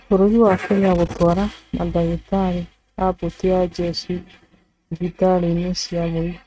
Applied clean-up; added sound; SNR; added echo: neural mask model RNNoise.